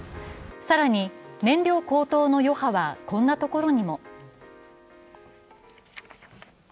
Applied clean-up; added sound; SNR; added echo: none; none; none; none.